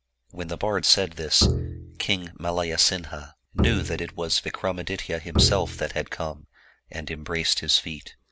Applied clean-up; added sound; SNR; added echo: none; Bowed string instrument; 1 dB; none.